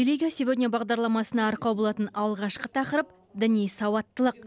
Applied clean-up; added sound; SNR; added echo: none; none; none; none.